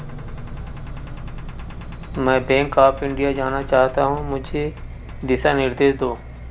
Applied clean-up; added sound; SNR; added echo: none; Engine; 10 dB; none.